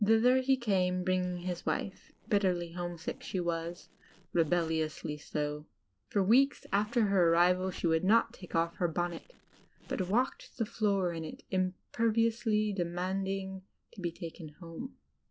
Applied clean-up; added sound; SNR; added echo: neural separator model SepFormer DNS4.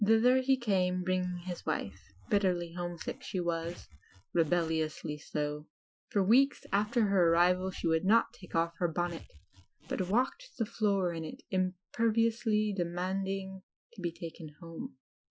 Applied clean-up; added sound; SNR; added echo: classical method Wiener filter.